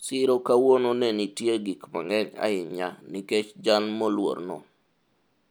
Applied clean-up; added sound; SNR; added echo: none; none; none; none.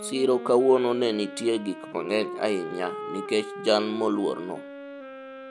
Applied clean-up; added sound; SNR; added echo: none; Wind instrument, woodwind instrument; 12 dB; none.